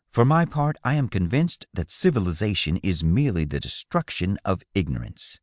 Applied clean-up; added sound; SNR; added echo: none; none; none; none.